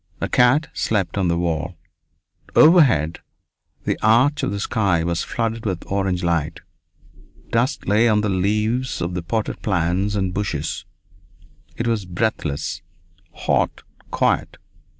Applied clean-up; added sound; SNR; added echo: none; none; none; none.